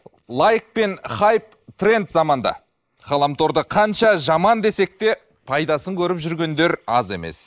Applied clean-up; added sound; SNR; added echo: neural mask model Resemble Enhance denoiser.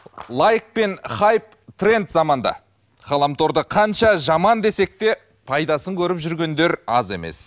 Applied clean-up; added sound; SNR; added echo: none; none; none; none.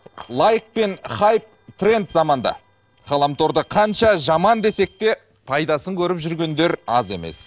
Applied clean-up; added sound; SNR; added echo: neural separator model SepFormer DNS4.